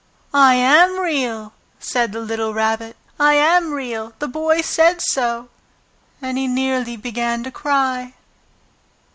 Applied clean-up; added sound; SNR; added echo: none; none; none; none.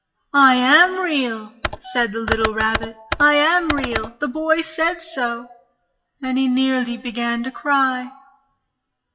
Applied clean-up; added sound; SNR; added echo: classical method WPE with log-MMSE.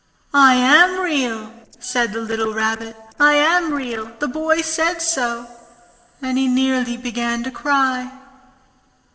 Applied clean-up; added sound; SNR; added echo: neural separator model SepFormer DNS4.